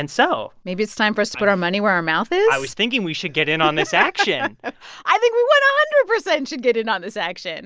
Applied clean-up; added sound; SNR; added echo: none; none; none; none.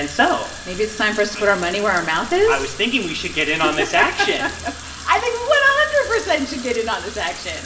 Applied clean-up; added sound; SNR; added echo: none; Sink (filling or washing) / Water tap, faucet; 14 dB; reverberation time 0.8 s.